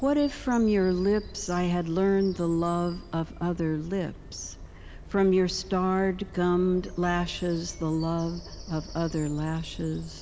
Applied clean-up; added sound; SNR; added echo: none; Bird vocalization, bird call, bird song; 15 dB; none.